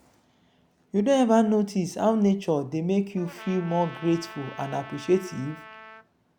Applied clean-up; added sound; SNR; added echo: none; Trumpet; 18 dB; none.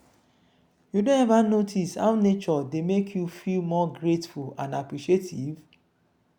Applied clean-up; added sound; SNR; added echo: none; none; none; none.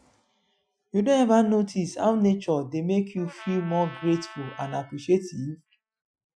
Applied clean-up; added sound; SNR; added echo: classical method Wiener filter.